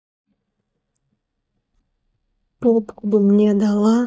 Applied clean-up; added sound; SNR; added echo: neural mask model DeepFilterNet 3.